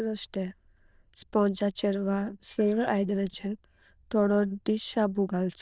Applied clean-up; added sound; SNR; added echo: neural diffusion model UNIVERSE++.